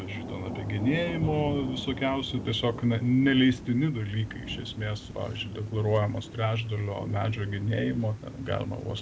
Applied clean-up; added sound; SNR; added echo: none; Thunder / Rain; 11 dB; none.